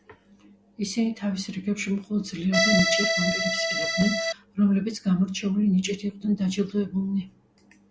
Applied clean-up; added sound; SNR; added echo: none; Accordion; -2 dB; none.